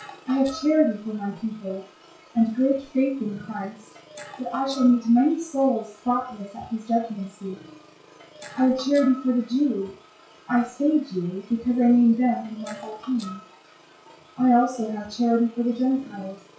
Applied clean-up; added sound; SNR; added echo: classical method WPE with log-MMSE.